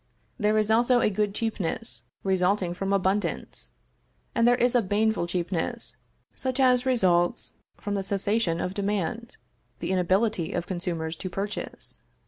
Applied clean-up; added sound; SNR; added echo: none; none; none; none.